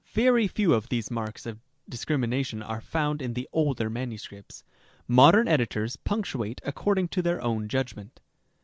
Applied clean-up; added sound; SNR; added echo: none; none; none; none.